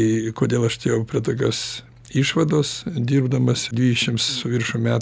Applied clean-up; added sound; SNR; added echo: none; none; none; none.